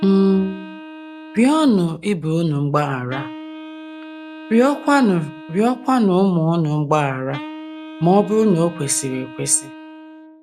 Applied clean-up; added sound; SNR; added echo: none; Wind instrument, woodwind instrument; 17 dB; none.